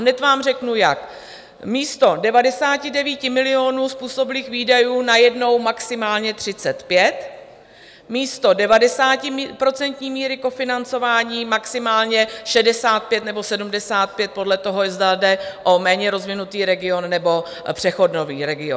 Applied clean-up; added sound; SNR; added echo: none; none; none; none.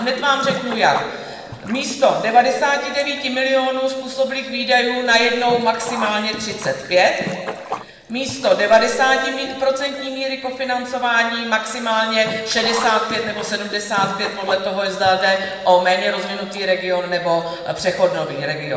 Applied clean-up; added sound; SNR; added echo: none; Sink (filling or washing); 15 dB; reverberation time 1.5 s.